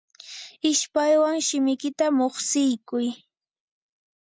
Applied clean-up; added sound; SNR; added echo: none; none; none; none.